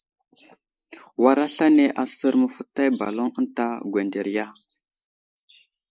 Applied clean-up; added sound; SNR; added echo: neural mask model Resemble Enhance denoiser.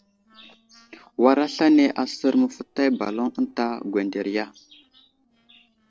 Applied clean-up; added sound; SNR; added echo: neural separator model SepFormer DNS4.